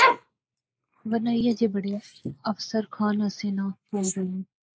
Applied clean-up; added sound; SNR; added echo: neural mask model Resemble Enhance denoiser.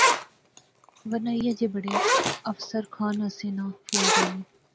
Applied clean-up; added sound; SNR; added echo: none; Zipper (clothing); -3 dB; none.